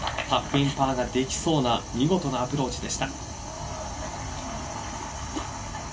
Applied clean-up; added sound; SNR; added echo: none; none; none; reverberation time 0.2 s.